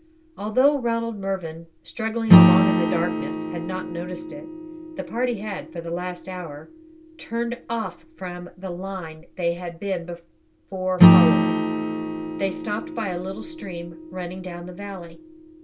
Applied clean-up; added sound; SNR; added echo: none; Acoustic guitar / Strum; -4 dB; reverberation time 0.2 s.